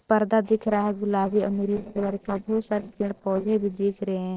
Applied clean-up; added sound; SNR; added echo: neural separator model SepFormer DNS4.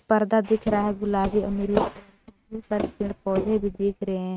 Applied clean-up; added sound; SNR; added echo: neural mask model RNNoise.